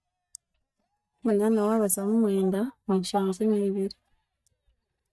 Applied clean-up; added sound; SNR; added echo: neural mask model DeepFilterNet 3.